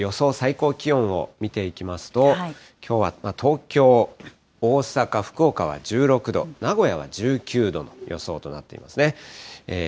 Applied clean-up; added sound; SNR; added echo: none; none; none; none.